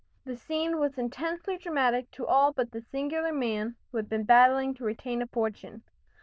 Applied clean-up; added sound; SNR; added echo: neural diffusion model UNIVERSE++.